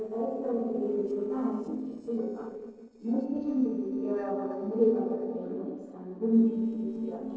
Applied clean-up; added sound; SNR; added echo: neural separator model SepFormer DNS4.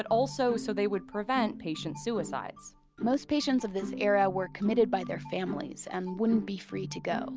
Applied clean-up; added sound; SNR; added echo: none; none; none; none.